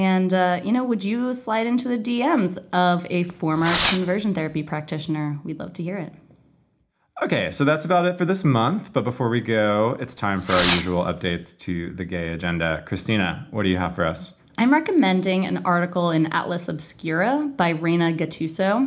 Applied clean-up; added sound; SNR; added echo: none; Fireworks; -1 dB; reverberation time 0.4 s.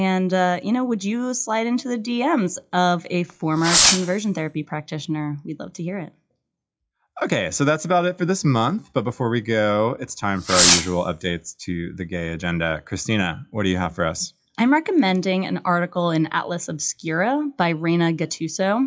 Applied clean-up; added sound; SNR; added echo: classical method WPE with log-MMSE.